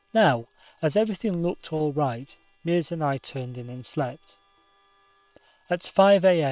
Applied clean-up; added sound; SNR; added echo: neural separator model SepFormer WHAM!.